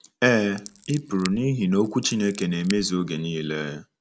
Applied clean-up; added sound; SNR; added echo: none; Scissors; 17 dB; none.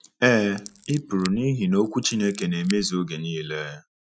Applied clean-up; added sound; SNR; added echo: classical method Wiener filter.